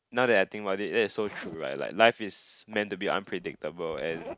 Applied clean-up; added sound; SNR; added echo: neural mask model RNNoise.